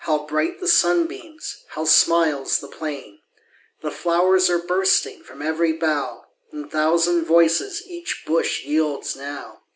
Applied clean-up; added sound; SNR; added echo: none; none; none; none.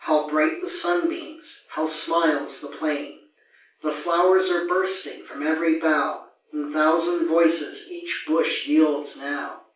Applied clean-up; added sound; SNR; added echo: none; none; none; reverberation time 0.3 s.